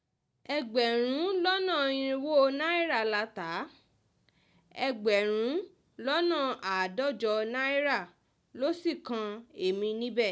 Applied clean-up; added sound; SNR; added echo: none; none; none; none.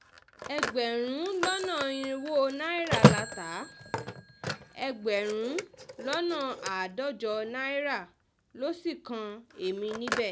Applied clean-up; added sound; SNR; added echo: none; Telephone; 1 dB; none.